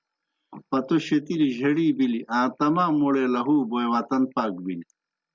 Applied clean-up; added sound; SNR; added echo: none; none; none; none.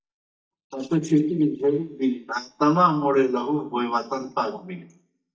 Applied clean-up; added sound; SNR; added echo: neural mask model DeepFilterNet 3.